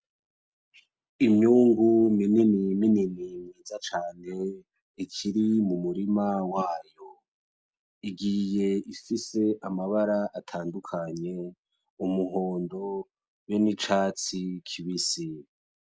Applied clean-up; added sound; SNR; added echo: none; none; none; none.